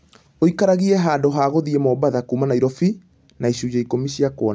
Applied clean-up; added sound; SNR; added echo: none; none; none; none.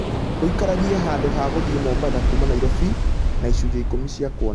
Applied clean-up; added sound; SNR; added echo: none; Waves, surf; -5 dB; none.